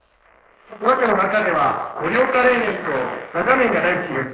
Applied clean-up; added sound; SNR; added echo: neural mask model Resemble Enhance denoiser.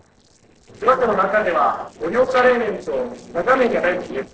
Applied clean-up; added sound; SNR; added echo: neural separator model SepFormer DNS4.